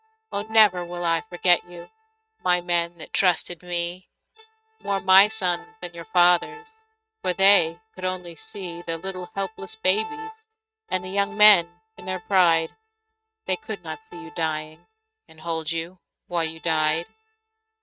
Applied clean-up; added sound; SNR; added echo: neural mask model RNNoise.